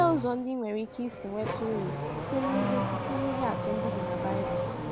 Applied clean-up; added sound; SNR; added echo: none; Accelerating, revving, vroom / Car; 1 dB; none.